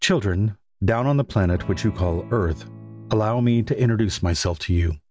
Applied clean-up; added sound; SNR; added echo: none; Electric guitar / Strum; 18 dB; none.